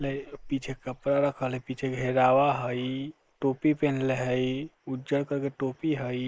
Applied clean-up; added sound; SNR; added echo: neural mask model Resemble Enhance denoiser.